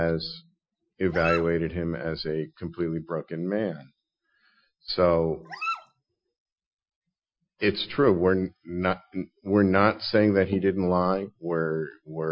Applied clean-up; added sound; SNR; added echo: classical method Wiener filter.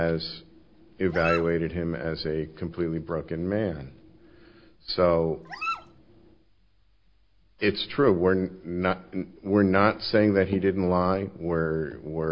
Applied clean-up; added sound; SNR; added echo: none; Dog; 10 dB; none.